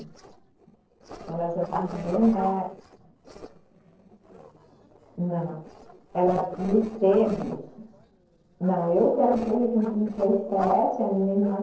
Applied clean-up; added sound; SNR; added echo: neural separator model SepFormer DNS4.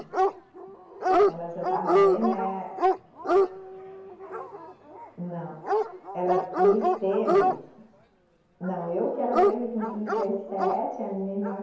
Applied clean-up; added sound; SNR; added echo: none; Dog; -4 dB; reverberation time 0.9 s.